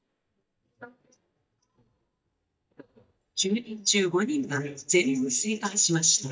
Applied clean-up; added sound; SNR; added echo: neural mask model DeepFilterNet 3.